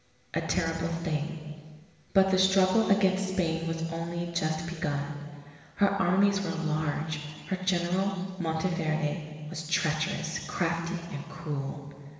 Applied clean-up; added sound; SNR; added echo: none; none; none; reverberation time 1.6 s.